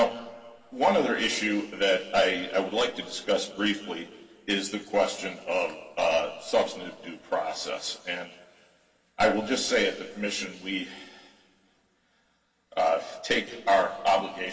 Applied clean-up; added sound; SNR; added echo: none; none; none; reverberation time 2.7 s.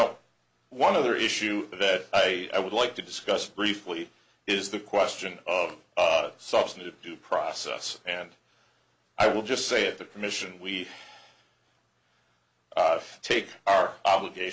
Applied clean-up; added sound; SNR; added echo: none; none; none; none.